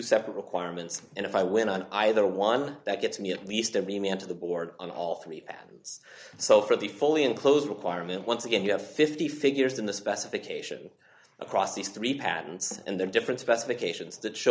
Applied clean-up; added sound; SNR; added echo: none; none; none; none.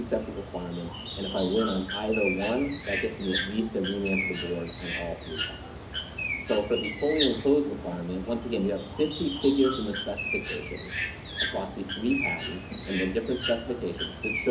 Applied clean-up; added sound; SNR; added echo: none; Bird; 4 dB; reverberation time 0.4 s.